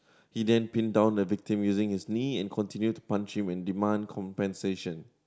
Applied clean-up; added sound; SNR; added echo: none; none; none; none.